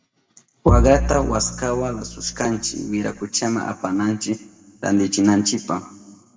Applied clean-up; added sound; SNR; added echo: none; Bowed string instrument; 2 dB; reverberation time 1.6 s.